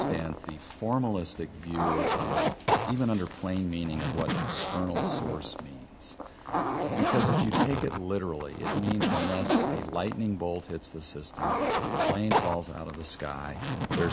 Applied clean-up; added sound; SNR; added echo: none; Zipper (clothing); -2 dB; none.